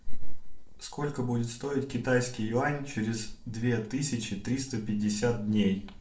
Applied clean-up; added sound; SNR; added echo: neural separator model SepFormer DNS4.